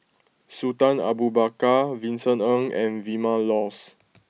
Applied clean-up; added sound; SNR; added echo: none; none; none; none.